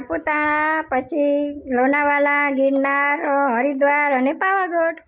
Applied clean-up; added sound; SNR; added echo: neural mask model Resemble Enhance denoiser.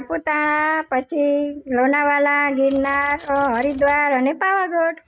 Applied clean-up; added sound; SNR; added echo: neural mask model RNNoise.